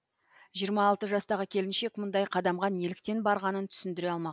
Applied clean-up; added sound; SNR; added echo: none; none; none; none.